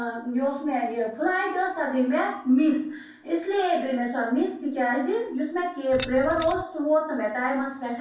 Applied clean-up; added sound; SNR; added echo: none; Keys jangling; 3 dB; reverberation time 0.3 s.